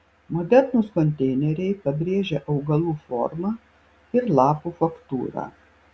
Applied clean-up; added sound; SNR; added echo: none; none; none; none.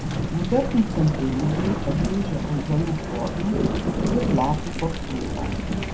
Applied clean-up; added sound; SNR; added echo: none; Thunder / Rain; 0 dB; reverberation time 0.2 s.